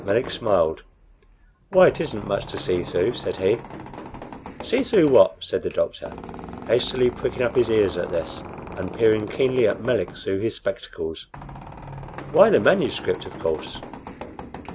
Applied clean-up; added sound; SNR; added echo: none; Squeak; 14 dB; none.